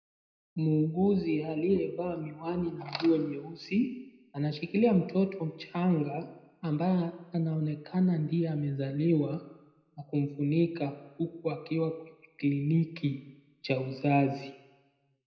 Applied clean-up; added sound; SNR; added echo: none; none; none; reverberation time 0.8 s.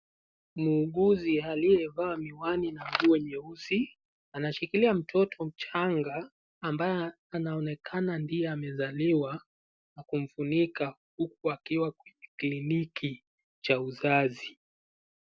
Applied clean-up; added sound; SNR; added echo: none; none; none; none.